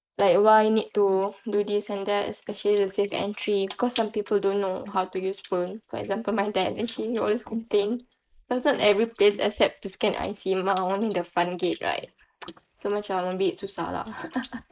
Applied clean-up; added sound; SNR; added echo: neural mask model Resemble Enhance denoiser.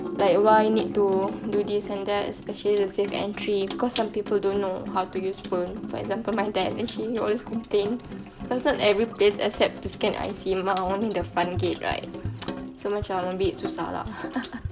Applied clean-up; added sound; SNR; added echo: none; Sink (filling or washing) / Water tap, faucet; 9 dB; none.